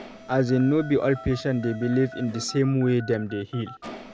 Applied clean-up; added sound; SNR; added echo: none; Telephone + Mechanisms; 16 dB; none.